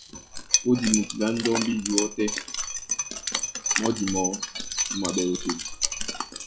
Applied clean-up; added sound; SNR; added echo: classical method WPE with log-MMSE.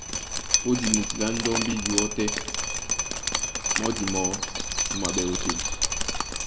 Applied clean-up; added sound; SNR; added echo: none; Drip; -3 dB; reverberation time 0.9 s.